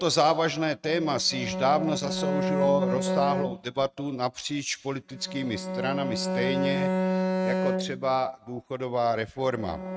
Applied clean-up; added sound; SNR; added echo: neural mask model RNNoise.